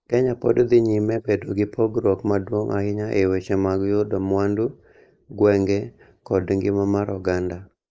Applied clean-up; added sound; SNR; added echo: neural mask model Resemble Enhance denoiser.